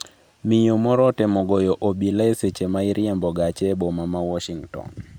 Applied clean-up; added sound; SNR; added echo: none; none; none; none.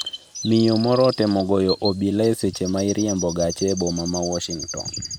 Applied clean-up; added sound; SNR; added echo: none; Chirp, tweet; 12 dB; none.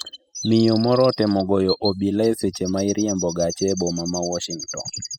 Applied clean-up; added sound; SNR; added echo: classical method spectral subtraction.